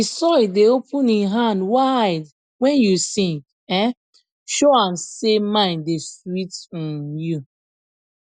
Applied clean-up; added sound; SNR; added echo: none; none; none; none.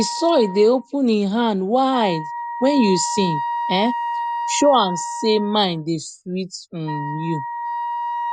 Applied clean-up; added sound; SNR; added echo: none; Wind instrument, woodwind instrument; 7 dB; none.